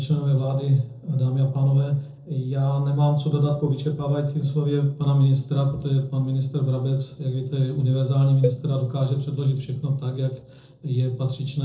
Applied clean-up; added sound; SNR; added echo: neural separator model SepFormer DNS4.